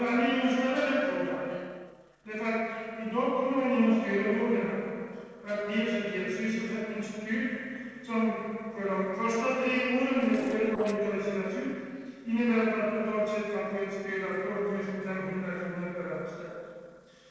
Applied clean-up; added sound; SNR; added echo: neural separator model SepFormer DNS4.